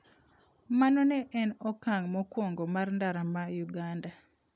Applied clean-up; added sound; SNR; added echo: none; none; none; none.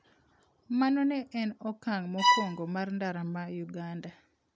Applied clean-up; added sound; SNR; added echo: none; Bowed string instrument; -5 dB; none.